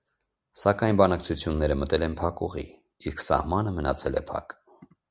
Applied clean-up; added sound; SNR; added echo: none; none; none; none.